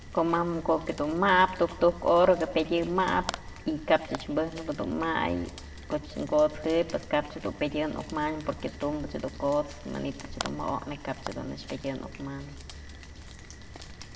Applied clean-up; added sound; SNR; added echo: none; Rain; 14 dB; reverberation time 1.0 s.